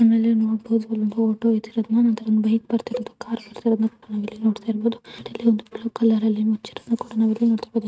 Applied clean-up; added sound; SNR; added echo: neural mask model RNNoise.